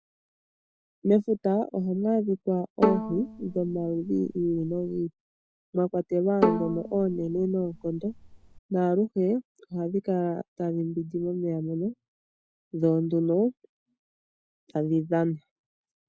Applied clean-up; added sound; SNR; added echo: none; Bowed string instrument; 4 dB; none.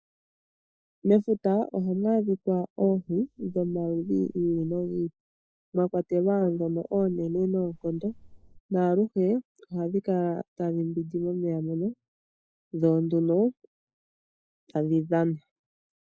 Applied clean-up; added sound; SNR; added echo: neural mask model Resemble Enhance denoiser.